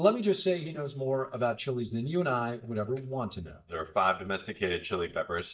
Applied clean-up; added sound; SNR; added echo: neural mask model DeepFilterNet 3.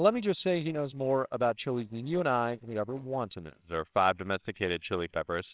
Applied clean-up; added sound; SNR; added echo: neural separator model SepFormer WHAMR!.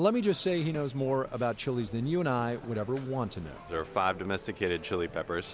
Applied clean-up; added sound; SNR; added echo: none; none; none; none.